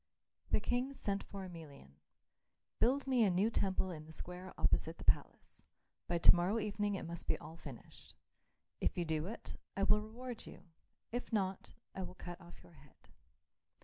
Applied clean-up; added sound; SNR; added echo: none; none; none; none.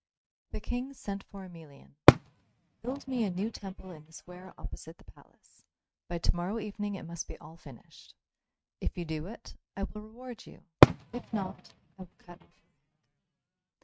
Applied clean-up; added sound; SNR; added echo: neural mask model RNNoise.